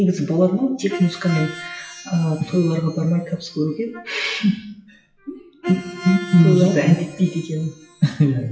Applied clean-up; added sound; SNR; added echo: classical method WPE with log-MMSE.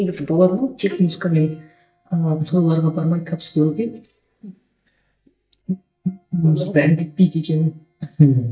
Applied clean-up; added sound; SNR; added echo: neural mask model DeepFilterNet 3.